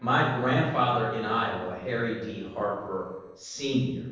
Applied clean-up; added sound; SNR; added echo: neural separator model SepFormer DNS4.